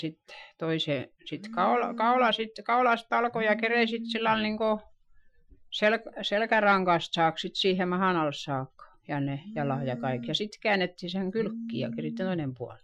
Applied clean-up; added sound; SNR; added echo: classical method Wiener filter.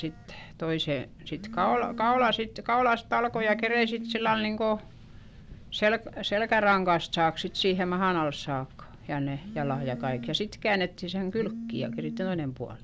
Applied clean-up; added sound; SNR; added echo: none; Telephone; 13 dB; none.